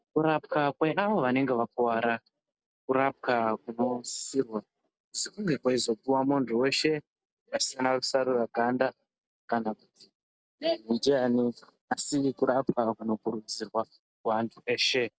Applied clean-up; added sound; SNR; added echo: none; none; none; none.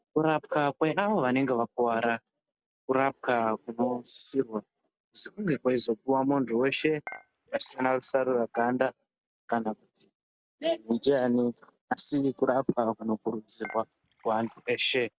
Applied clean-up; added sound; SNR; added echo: none; Dishes, pots, and pans / Chink, clink; 19 dB; none.